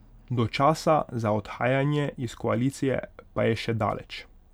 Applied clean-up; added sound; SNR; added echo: none; none; none; none.